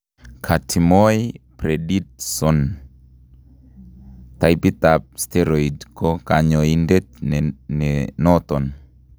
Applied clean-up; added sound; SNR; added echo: none; none; none; none.